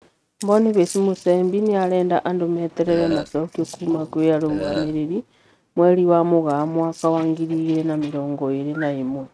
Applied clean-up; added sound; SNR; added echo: neural mask model RNNoise.